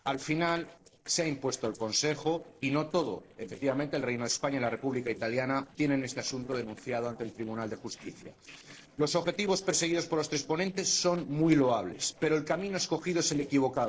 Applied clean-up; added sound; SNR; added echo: neural separator model SepFormer DNS4.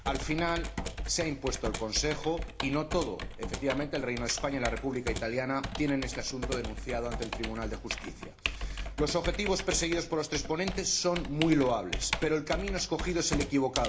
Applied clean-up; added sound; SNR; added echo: none; Computer keyboard; 5 dB; reverberation time 0.4 s.